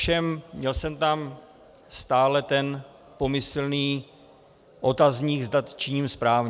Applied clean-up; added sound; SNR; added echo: none; none; none; none.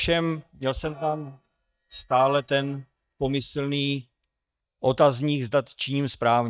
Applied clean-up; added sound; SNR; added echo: neural mask model DeepFilterNet 3.